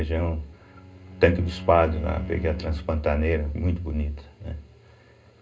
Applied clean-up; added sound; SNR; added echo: none; Bowed string instrument; 13 dB; reverberation time 0.2 s.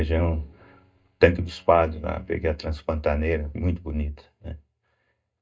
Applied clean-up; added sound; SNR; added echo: neural mask model DeepFilterNet 3.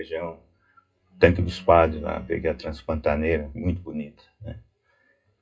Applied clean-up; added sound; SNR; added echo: classical method WPE with log-MMSE.